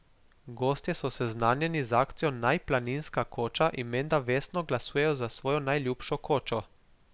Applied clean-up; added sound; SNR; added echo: none; none; none; none.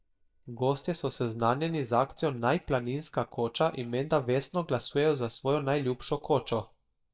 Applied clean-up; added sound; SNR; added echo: neural mask model DeepFilterNet 3.